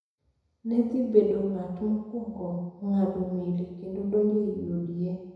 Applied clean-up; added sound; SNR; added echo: none; none; none; reverberation time 1.0 s.